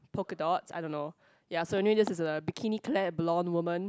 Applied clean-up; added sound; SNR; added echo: none; none; none; none.